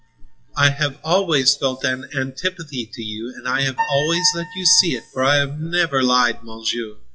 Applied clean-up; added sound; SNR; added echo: classical method WPE with log-MMSE.